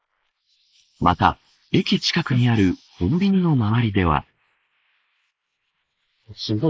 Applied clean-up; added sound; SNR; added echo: neural mask model Resemble Enhance denoiser.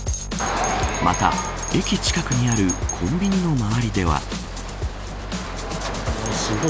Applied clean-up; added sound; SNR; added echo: none; Bell; 13 dB; none.